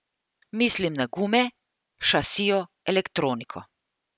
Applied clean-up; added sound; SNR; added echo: none; none; none; none.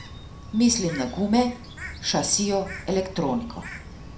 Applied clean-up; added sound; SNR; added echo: none; Bird; 13 dB; reverberation time 0.4 s.